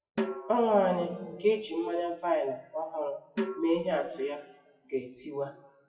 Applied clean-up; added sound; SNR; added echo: classical method WPE with log-MMSE.